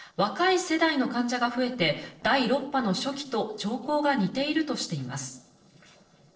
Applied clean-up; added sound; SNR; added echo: neural separator model SepFormer DNS4.